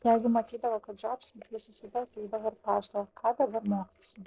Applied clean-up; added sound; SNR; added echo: neural separator model SepFormer DNS4.